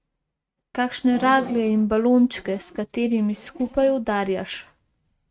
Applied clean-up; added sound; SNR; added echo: neural mask model RNNoise.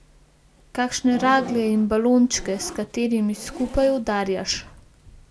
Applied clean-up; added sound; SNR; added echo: none; Zipper (clothing); 17 dB; none.